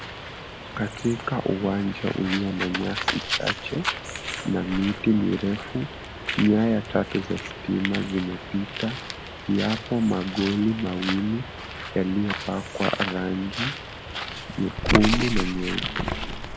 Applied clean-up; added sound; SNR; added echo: none; Bird; 5 dB; none.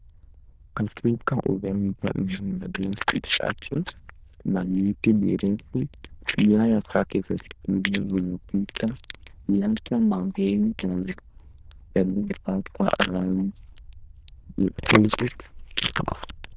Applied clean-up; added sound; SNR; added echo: neural diffusion model UNIVERSE++.